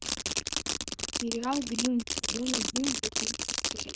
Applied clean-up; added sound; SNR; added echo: neural diffusion model UNIVERSE++.